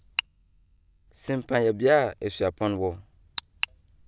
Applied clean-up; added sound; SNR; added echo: none; none; none; none.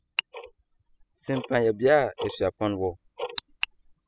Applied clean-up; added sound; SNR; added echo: classical method spectral subtraction.